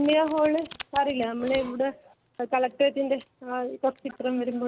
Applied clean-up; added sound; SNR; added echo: none; Burping, eructation + Domestic sounds, home sounds; 17 dB; none.